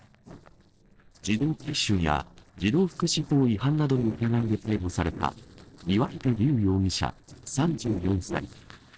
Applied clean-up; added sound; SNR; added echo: neural separator model SepFormer DNS4.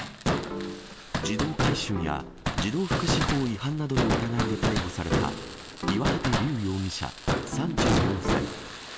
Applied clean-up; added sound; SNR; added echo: none; Fireworks; -1 dB; none.